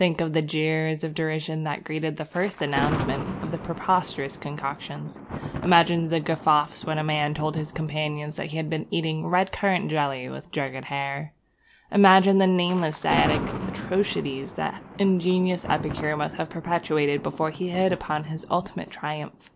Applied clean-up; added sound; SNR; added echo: none; Thunder; 11 dB; none.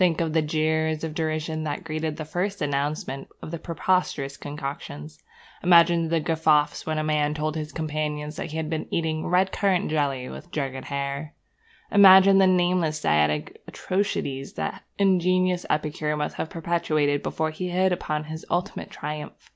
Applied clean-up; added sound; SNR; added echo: none; none; none; none.